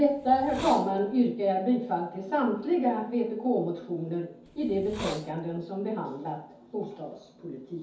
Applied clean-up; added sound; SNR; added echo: none; Hiss; 13 dB; reverberation time 0.6 s.